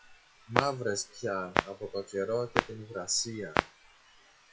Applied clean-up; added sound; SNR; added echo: classical method WPE with log-MMSE.